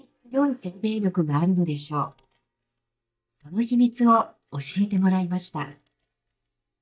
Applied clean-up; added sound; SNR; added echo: neural mask model DeepFilterNet 3.